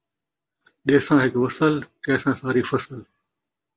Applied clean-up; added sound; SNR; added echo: none; none; none; none.